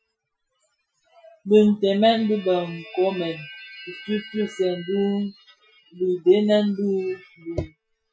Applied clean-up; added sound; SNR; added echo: classical method Wiener filter.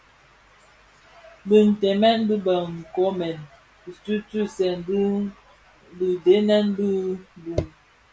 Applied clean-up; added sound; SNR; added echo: none; none; none; none.